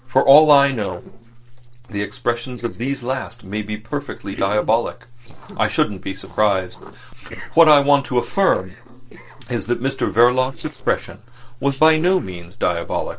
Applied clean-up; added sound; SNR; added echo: neural separator model SepFormer DNS4.